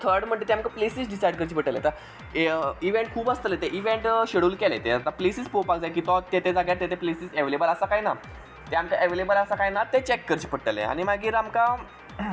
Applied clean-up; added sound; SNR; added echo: none; Drum kit; 20 dB; none.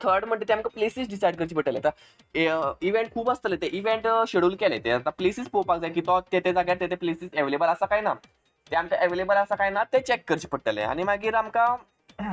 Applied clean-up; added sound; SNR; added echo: neural mask model RNNoise.